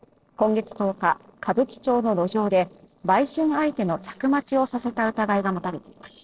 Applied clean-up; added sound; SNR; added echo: neural separator model SepFormer DNS4.